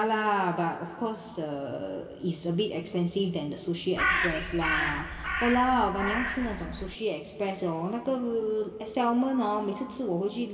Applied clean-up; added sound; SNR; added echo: none; Crow; 1 dB; reverberation time 2.3 s.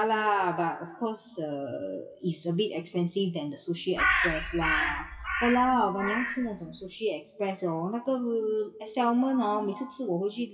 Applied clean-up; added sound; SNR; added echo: classical method WPE with log-MMSE.